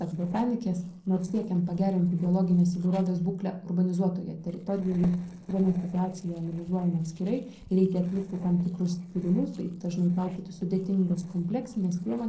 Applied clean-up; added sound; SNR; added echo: neural separator model SepFormer DNS4.